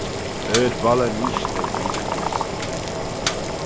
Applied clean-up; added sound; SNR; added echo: none; Boiling + Liquid; -1 dB; none.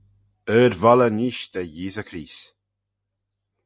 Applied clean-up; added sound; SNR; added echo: none; none; none; none.